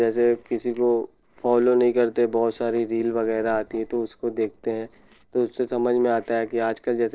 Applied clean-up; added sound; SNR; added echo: neural separator model SepFormer DNS4.